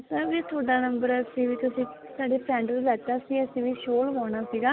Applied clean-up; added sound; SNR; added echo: none; none; none; none.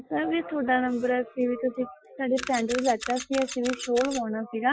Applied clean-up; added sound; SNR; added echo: classical method Wiener filter.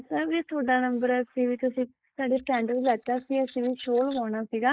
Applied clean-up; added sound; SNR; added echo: neural mask model Resemble Enhance denoiser.